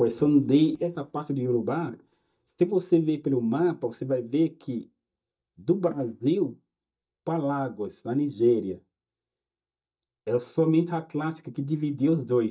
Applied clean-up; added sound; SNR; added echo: neural mask model DeepFilterNet 3.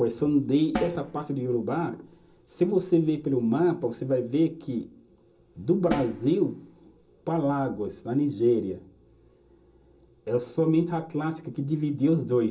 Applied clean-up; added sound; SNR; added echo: none; Snare drum; 12 dB; reverberation time 0.2 s.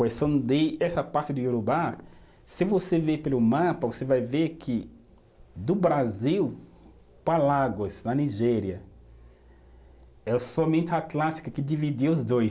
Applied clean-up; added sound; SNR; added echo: none; none; none; none.